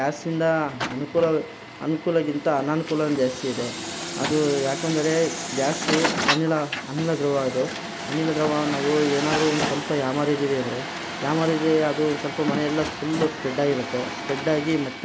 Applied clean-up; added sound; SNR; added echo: none; Truck; 6 dB; none.